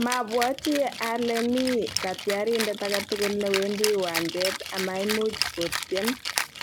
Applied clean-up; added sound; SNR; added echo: none; Rattle (instrument); 5 dB; none.